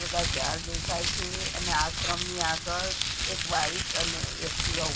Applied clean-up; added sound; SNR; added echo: none; Crumpling, crinkling; -4 dB; none.